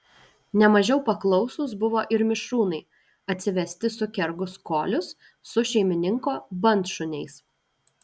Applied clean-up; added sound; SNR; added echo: none; none; none; none.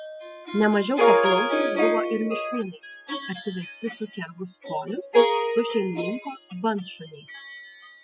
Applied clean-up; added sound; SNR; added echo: classical method spectral subtraction.